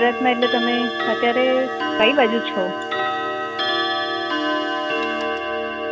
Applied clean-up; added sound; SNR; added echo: none; Clock; 0 dB; none.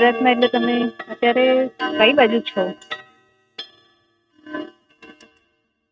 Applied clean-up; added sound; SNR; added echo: neural mask model RNNoise.